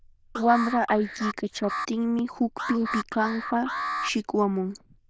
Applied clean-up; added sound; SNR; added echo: neural diffusion model UNIVERSE++.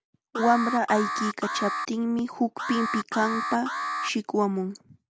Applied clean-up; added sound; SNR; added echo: none; Alarm; 4 dB; none.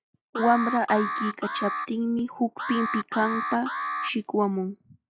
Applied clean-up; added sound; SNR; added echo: classical method log-MMSE.